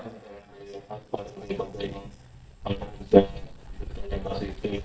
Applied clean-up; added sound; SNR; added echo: neural mask model DeepFilterNet 3.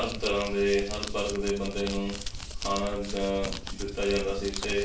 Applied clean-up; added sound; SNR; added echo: none; Crumpling, crinkling; 5 dB; reverberation time 0.3 s.